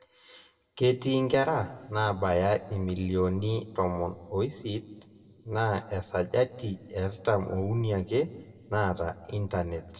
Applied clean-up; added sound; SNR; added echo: none; none; none; reverberation time 1.2 s.